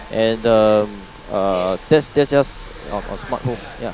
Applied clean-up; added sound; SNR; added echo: none; Church bell + Domestic sounds, home sounds; 16 dB; none.